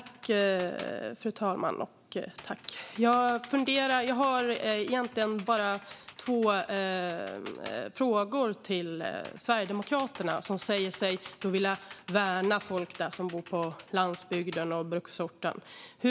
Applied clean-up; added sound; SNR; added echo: none; Computer keyboard; 20 dB; none.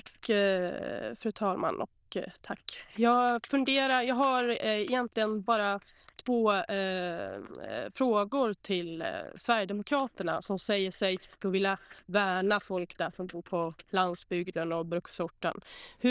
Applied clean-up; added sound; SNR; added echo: neural diffusion model UNIVERSE++.